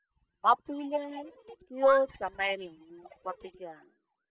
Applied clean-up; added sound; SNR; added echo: neural mask model DeepFilterNet 3.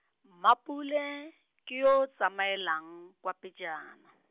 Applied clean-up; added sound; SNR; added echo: none; none; none; none.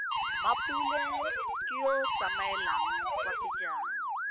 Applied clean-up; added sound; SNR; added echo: none; Motor vehicle (road) / Siren + Harmonica; -5 dB; none.